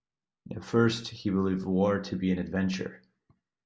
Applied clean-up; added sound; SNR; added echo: none; none; none; none.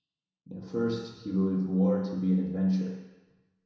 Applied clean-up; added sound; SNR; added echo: none; none; none; reverberation time 1.0 s.